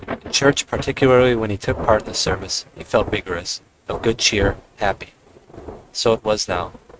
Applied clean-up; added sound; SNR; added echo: neural mask model RNNoise.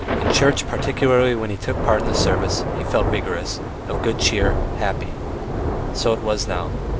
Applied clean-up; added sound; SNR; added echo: none; Thunder / Rain; 1 dB; none.